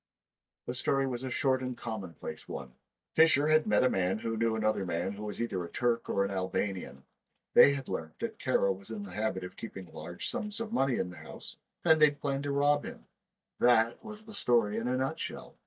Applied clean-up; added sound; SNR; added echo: neural mask model DeepFilterNet 3.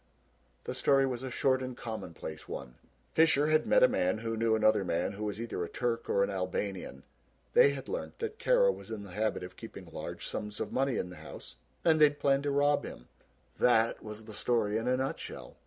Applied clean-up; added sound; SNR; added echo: none; none; none; none.